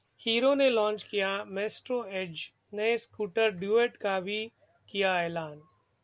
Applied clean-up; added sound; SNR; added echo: none; none; none; none.